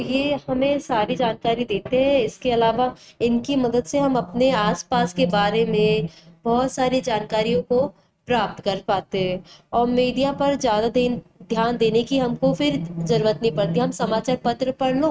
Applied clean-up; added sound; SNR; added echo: neural mask model RNNoise.